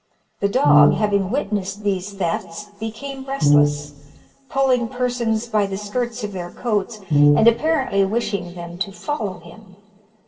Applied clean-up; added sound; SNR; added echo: none; Brass instrument; -3 dB; reverberation time 2.1 s.